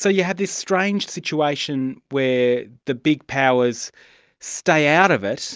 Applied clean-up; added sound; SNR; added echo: none; none; none; none.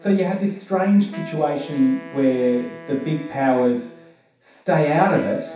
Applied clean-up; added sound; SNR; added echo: none; Wind instrument, woodwind instrument; 19 dB; reverberation time 0.7 s.